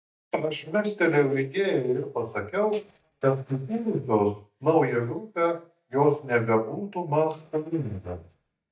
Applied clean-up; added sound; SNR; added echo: neural mask model DeepFilterNet 3.